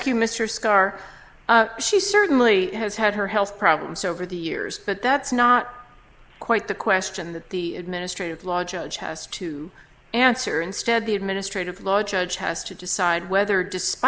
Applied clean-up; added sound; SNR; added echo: none; none; none; none.